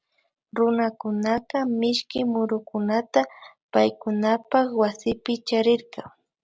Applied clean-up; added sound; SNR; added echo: none; none; none; none.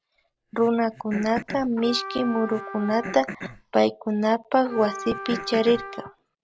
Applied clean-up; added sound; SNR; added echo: none; Cough + Trumpet; 12 dB; none.